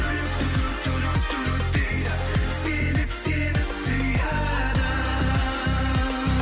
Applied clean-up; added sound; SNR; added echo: none; none; none; none.